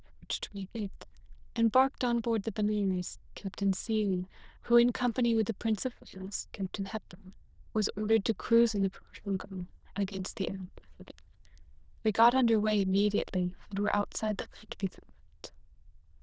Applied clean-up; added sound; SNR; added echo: neural diffusion model UNIVERSE++.